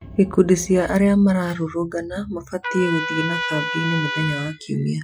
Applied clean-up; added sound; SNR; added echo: classical method Wiener filter.